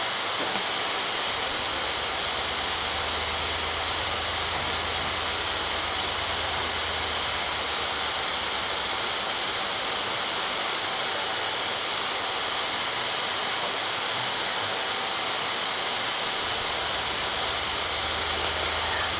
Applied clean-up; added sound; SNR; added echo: none; Train; 19 dB; none.